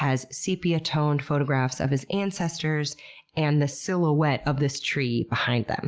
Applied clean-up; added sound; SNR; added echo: none; none; none; none.